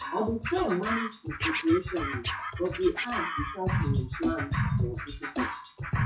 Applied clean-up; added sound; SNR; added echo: classical method WPE with log-MMSE.